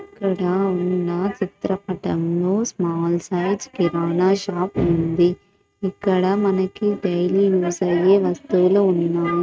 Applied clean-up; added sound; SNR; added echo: neural mask model RNNoise.